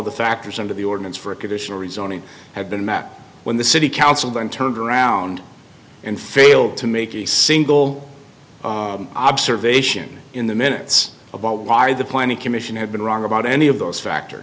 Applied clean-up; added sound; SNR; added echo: none; none; none; none.